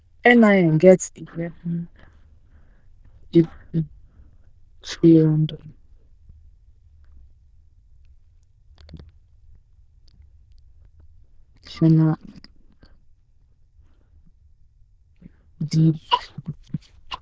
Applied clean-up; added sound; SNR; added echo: neural diffusion model UNIVERSE++.